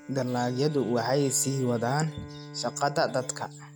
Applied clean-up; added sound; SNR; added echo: none; Bowed string instrument; 15 dB; none.